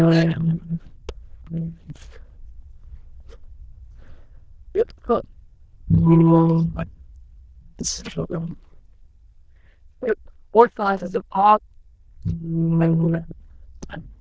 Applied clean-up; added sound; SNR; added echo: neural diffusion model UNIVERSE++.